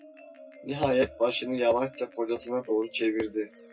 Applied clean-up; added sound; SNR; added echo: none; Marimba, xylophone; 20 dB; reverberation time 0.2 s.